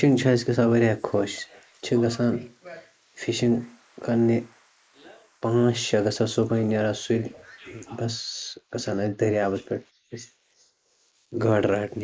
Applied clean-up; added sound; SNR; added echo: neural mask model Resemble Enhance denoiser.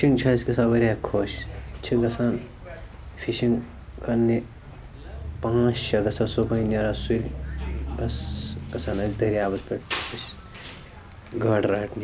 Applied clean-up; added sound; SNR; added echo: none; Bus; 10 dB; none.